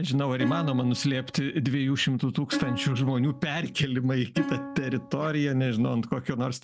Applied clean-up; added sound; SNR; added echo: none; Plucked string instrument; 10 dB; none.